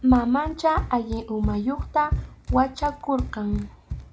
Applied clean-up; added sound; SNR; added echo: none; Run; 7 dB; none.